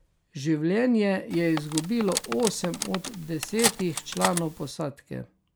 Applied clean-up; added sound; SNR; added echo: none; Cutlery, silverware; 6 dB; none.